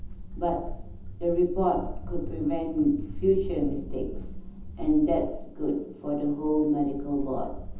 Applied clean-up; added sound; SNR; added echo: none; Walk, footsteps; 7 dB; reverberation time 0.8 s.